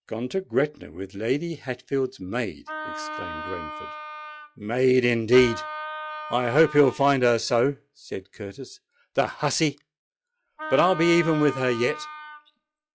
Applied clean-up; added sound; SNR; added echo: classical method log-MMSE.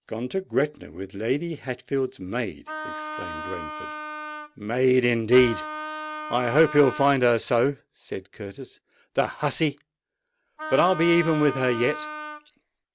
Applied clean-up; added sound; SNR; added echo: none; Wind instrument, woodwind instrument; 10 dB; none.